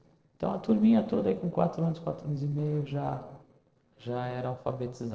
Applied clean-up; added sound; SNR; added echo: neural separator model SepFormer DNS4.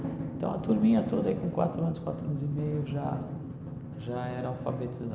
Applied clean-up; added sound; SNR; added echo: none; Drum; 6 dB; reverberation time 1.7 s.